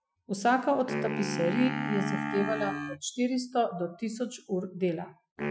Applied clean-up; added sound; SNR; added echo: classical method Wiener filter.